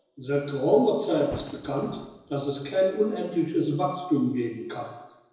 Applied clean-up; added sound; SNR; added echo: neural separator model SepFormer DNS4.